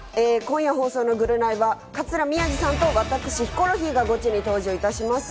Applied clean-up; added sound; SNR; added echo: none; none; none; none.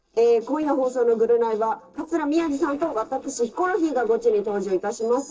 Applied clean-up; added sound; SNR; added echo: neural separator model SepFormer DNS4.